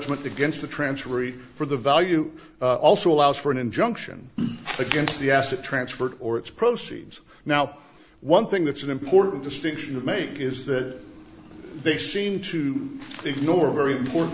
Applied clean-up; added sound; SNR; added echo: none; none; none; none.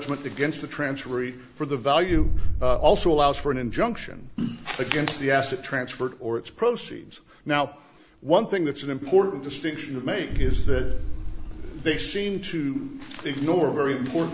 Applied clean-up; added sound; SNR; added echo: none; Boom; 0 dB; none.